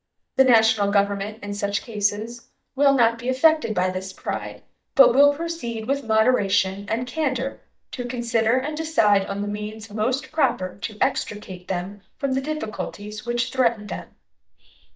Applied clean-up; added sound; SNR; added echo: neural mask model DeepFilterNet 3.